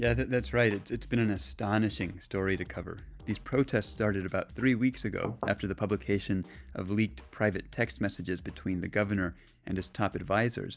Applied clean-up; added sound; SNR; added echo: none; Knock / Wood; 9 dB; none.